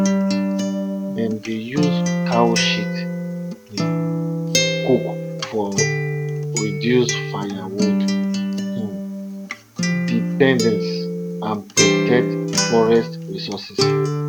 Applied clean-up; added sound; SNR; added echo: none; Acoustic guitar; -2 dB; none.